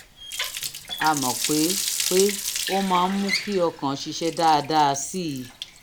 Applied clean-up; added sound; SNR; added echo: none; Water tap, faucet; 6 dB; none.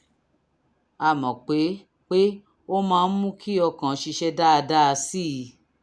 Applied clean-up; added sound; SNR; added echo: none; none; none; none.